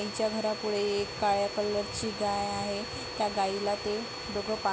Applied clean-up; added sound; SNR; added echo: none; Domestic sounds, home sounds; 8 dB; none.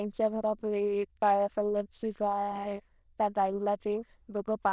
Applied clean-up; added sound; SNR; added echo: neural diffusion model UNIVERSE++.